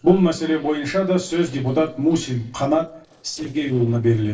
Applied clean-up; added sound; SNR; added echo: neural separator model SepFormer DNS4.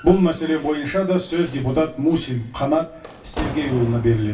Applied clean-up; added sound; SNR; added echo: none; Slam; 16 dB; reverberation time 0.2 s.